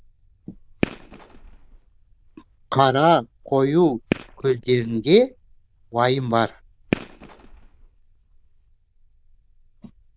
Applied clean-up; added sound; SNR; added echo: neural diffusion model UNIVERSE++.